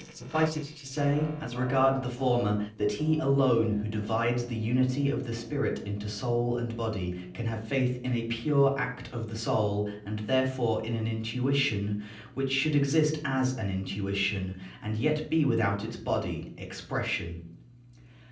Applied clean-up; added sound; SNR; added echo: neural separator model SepFormer DNS4.